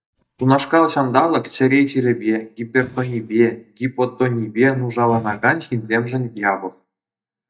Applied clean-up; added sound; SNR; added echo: neural mask model DeepFilterNet 3.